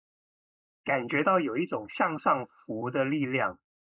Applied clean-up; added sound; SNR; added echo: neural mask model Resemble Enhance denoiser.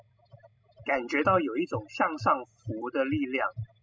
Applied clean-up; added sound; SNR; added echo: classical method spectral subtraction.